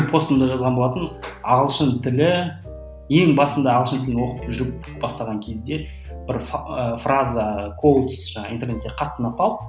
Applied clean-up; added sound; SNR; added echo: none; Electric guitar; 14 dB; none.